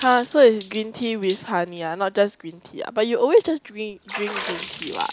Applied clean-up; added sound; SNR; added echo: none; Water / Splash, splatter; 14 dB; none.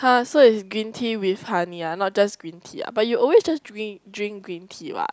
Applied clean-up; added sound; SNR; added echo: none; none; none; none.